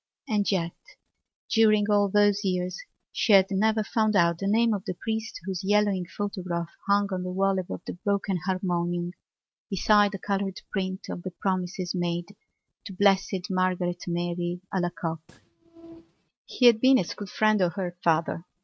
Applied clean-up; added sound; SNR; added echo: neural mask model RNNoise.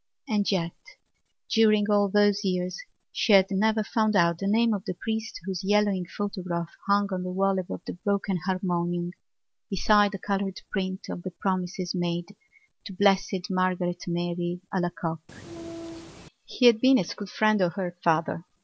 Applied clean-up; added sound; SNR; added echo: none; Train; 13 dB; none.